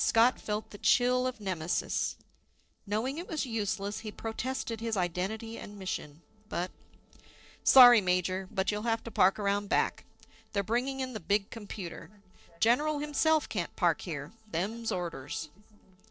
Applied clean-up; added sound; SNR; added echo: neural separator model SepFormer DNS4.